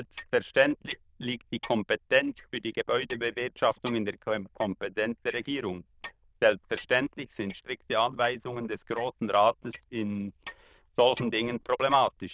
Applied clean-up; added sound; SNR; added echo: neural diffusion model UNIVERSE++.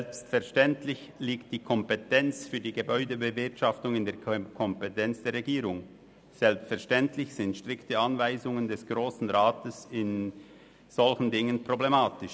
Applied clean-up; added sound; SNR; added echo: none; none; none; none.